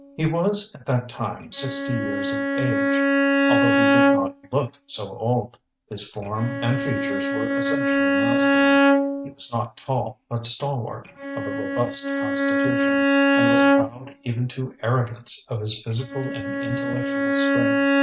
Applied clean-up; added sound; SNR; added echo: neural mask model RNNoise.